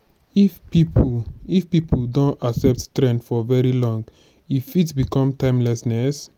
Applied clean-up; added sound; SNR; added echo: none; none; none; none.